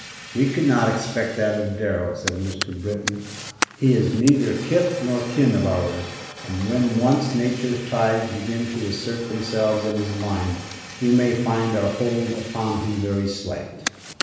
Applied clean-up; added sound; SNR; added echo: none; Fire; 12 dB; reverberation time 1.1 s.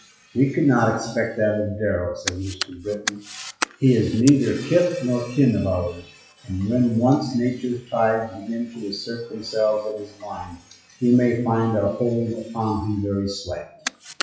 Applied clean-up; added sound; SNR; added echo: classical method WPE with log-MMSE.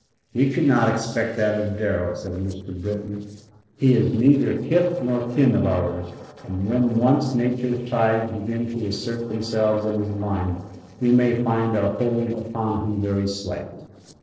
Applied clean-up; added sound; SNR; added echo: neural separator model SepFormer DNS4.